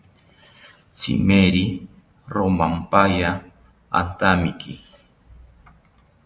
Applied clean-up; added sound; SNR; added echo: none; none; none; none.